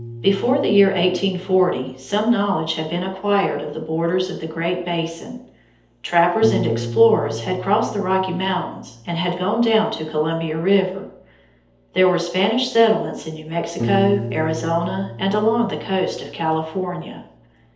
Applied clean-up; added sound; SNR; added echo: none; Piano; 13 dB; reverberation time 0.8 s.